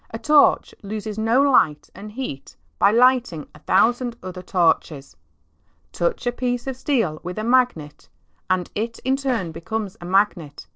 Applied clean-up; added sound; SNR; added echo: neural separator model SepFormer DNS4.